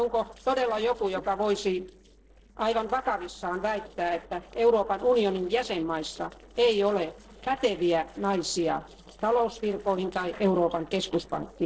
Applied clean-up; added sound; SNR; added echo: neural separator model SepFormer DNS4.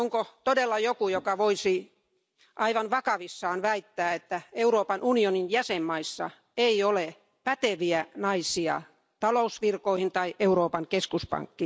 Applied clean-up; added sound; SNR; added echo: none; none; none; none.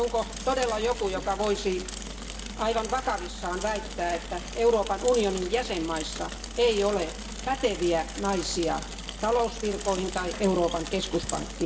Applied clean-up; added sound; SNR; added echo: none; Mechanisms / Bicycle; 9 dB; reverberation time 0.7 s.